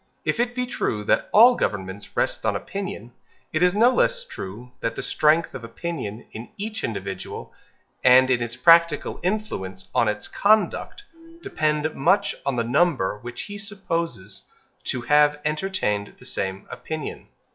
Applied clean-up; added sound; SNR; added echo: classical method log-MMSE.